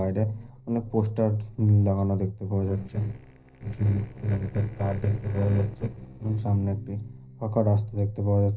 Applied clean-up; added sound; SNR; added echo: neural separator model SepFormer DNS4.